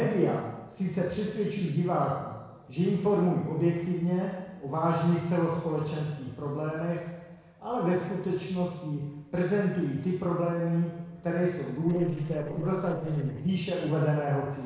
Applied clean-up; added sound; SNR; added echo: neural separator model SepFormer DNS4.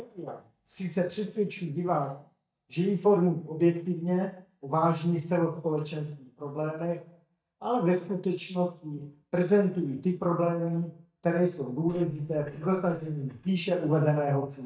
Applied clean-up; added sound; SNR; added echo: neural mask model DeepFilterNet 3.